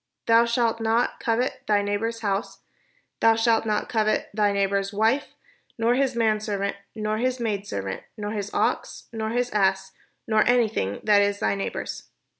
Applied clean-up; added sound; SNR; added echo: none; none; none; none.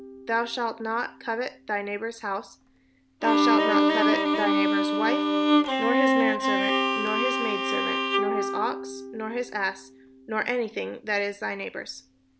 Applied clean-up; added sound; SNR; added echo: none; Bowed string instrument; -4 dB; none.